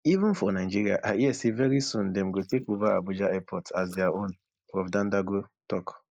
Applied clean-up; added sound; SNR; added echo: neural mask model Resemble Enhance denoiser.